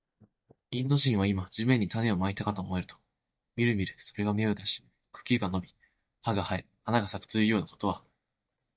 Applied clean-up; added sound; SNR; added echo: neural mask model DeepFilterNet 3.